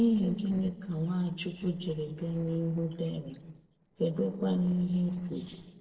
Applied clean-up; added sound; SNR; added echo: neural separator model SepFormer DNS4.